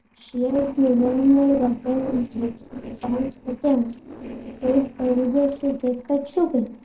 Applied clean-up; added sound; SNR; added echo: neural separator model SepFormer DNS4.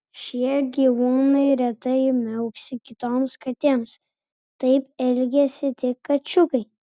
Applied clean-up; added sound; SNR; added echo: none; none; none; none.